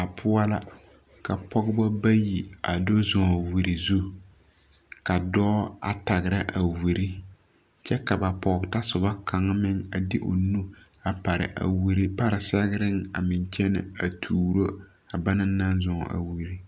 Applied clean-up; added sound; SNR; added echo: none; none; none; none.